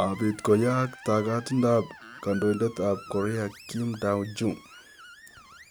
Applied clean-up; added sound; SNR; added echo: none; Screech; 19 dB; none.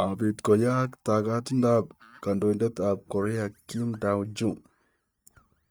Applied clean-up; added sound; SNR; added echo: neural mask model DeepFilterNet 3.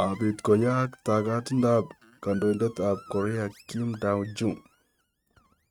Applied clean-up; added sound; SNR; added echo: neural mask model RNNoise.